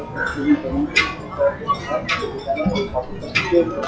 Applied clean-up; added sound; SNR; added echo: classical method WPE with log-MMSE.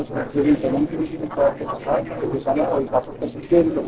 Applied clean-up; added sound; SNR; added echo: neural separator model SepFormer DNS4.